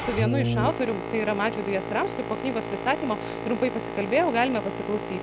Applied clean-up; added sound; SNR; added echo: none; Boat, Water vehicle; 3 dB; none.